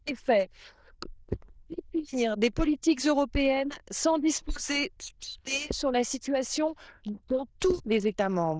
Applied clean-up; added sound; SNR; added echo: neural diffusion model UNIVERSE++.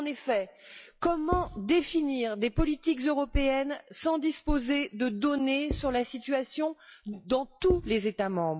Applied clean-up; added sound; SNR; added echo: classical method log-MMSE.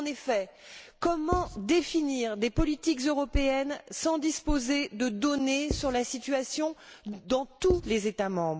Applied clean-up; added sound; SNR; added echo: none; Writing; 7 dB; none.